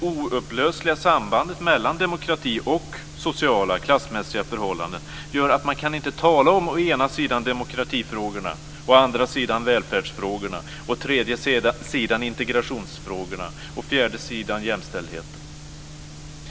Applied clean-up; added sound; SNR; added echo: none; none; none; none.